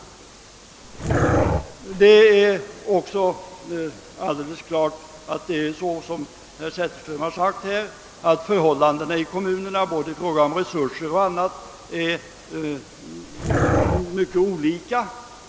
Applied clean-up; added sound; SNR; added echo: none; Dog; -1 dB; none.